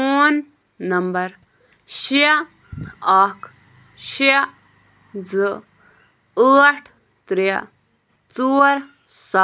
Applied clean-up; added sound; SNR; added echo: none; none; none; none.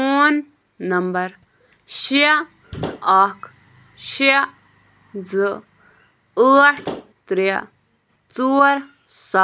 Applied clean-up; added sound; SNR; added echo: none; Slam / Wood; 11 dB; none.